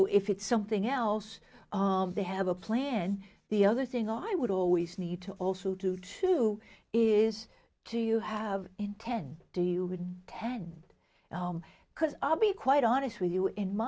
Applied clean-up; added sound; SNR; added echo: none; none; none; none.